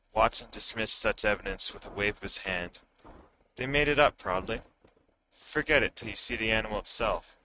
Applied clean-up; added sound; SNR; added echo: neural mask model RNNoise.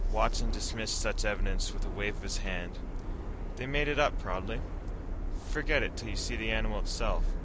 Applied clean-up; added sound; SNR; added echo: none; Subway, metro, underground; -3 dB; none.